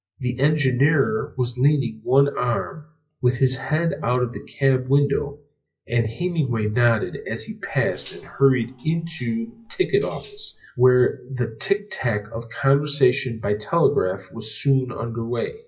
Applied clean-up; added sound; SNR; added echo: classical method WPE with log-MMSE.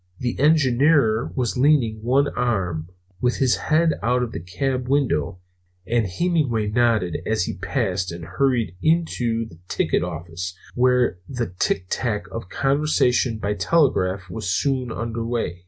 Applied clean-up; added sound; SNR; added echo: none; none; none; none.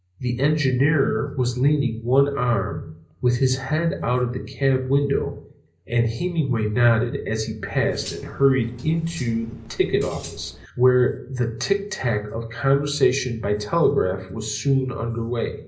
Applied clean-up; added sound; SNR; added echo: none; Cutlery, silverware; 18 dB; reverberation time 0.5 s.